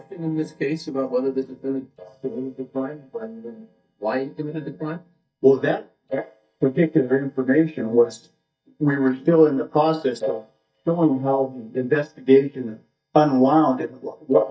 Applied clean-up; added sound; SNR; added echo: neural mask model DeepFilterNet 3.